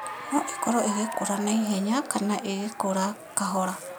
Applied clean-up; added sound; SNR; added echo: none; Applause / Cheering; 11 dB; none.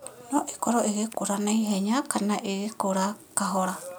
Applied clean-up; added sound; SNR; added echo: none; none; none; none.